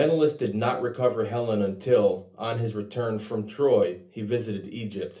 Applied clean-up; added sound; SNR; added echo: none; none; none; reverberation time 0.3 s.